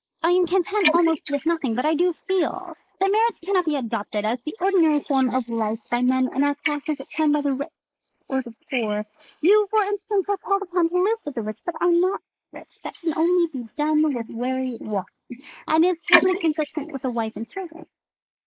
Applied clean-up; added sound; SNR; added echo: neural mask model Resemble Enhance denoiser.